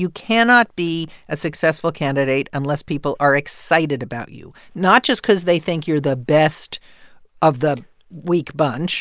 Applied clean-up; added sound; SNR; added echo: none; none; none; none.